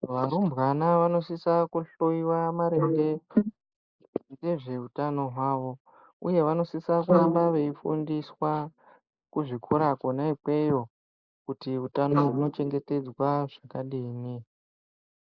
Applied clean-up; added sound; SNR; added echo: neural mask model Resemble Enhance denoiser.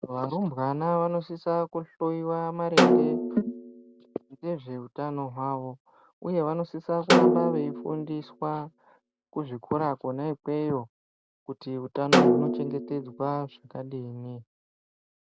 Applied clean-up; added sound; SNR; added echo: none; Snare drum; -4 dB; none.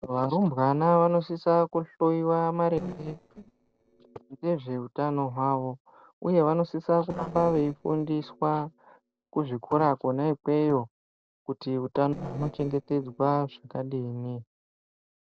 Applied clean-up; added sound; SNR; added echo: neural separator model SepFormer DNS4.